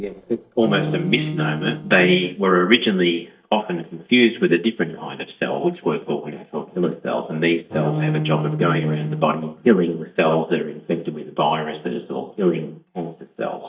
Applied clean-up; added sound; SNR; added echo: neural mask model DeepFilterNet 3.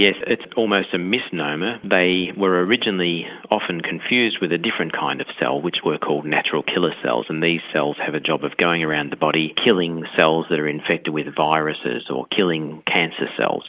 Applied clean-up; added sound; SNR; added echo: none; none; none; none.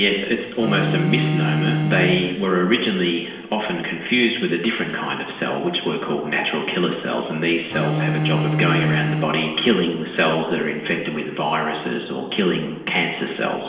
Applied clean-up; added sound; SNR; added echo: none; Bowed string instrument; 3 dB; reverberation time 1.1 s.